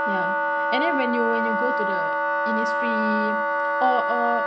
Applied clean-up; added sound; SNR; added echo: none; Wind instrument, woodwind instrument; -4 dB; none.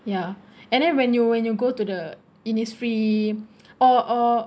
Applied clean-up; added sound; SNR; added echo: none; none; none; none.